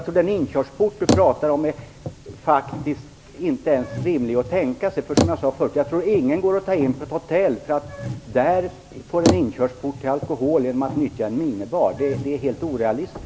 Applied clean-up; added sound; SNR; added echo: none; Bicycle; 8 dB; none.